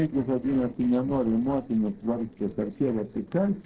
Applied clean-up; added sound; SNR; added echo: neural separator model SepFormer DNS4.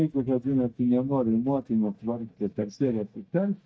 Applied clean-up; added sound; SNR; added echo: neural mask model DeepFilterNet 3.